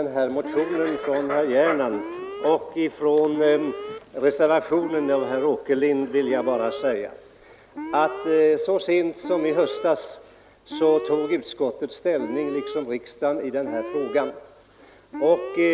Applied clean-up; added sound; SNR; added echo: none; Alarm; 13 dB; none.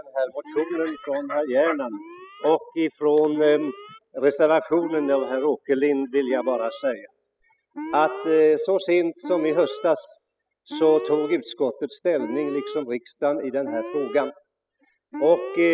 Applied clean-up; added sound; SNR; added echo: classical method spectral subtraction.